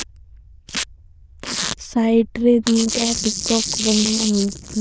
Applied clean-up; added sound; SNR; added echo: neural diffusion model UNIVERSE++.